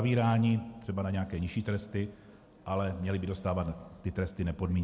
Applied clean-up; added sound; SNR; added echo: none; none; none; none.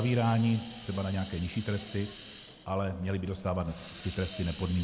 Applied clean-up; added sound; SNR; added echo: none; Hiss; 17 dB; none.